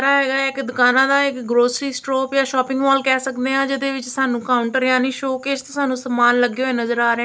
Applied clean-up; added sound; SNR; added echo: none; none; none; none.